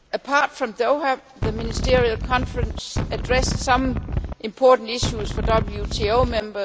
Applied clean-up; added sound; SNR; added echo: none; Wind; 2 dB; none.